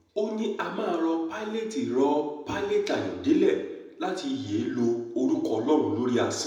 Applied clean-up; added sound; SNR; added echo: none; none; none; reverberation time 0.8 s.